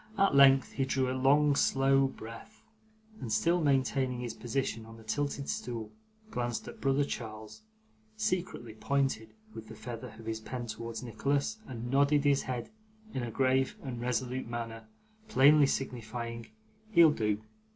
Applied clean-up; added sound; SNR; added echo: none; none; none; none.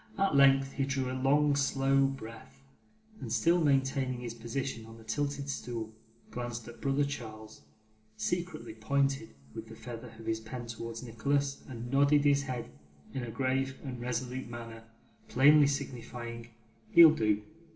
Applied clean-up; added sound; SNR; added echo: none; none; none; reverberation time 1.3 s.